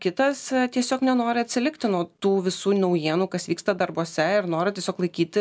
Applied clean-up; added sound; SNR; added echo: none; none; none; none.